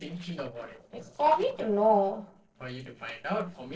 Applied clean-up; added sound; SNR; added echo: neural separator model SepFormer DNS4.